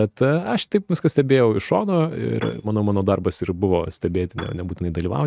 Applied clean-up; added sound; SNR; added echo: neural mask model RNNoise.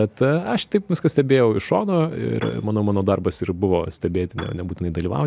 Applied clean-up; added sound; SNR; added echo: none; Piano; 16 dB; none.